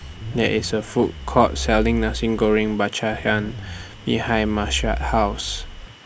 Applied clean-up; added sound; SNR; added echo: none; Zipper (clothing); 8 dB; none.